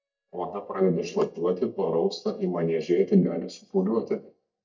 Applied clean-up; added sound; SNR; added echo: neural mask model DeepFilterNet 3.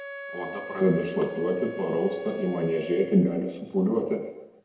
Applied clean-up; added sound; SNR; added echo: none; Wind instrument, woodwind instrument; 14 dB; reverberation time 1.0 s.